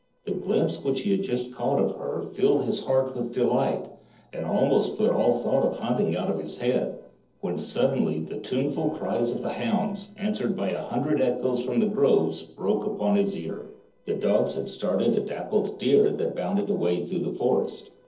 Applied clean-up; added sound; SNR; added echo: neural separator model SepFormer DNS4.